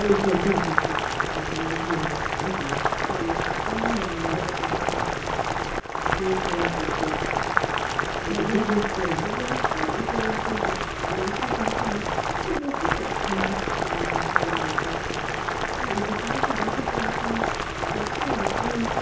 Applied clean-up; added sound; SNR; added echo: none; Boiling; -5 dB; reverberation time 0.6 s.